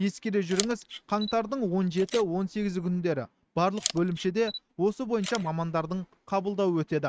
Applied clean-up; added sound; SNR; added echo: neural mask model RNNoise.